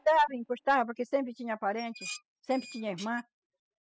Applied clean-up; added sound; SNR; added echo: classical method spectral subtraction.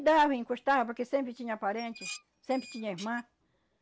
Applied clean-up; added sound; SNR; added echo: none; Dishes, pots, and pans; 17 dB; none.